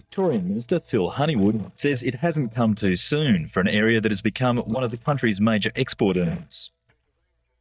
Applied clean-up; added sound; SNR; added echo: neural mask model DeepFilterNet 3.